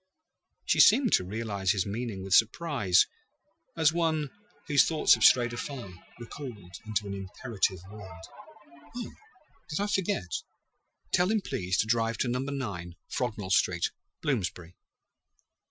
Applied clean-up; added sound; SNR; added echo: classical method Wiener filter.